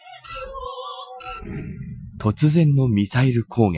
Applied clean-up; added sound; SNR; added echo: classical method Wiener filter.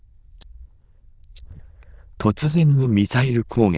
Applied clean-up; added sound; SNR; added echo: neural diffusion model UNIVERSE++.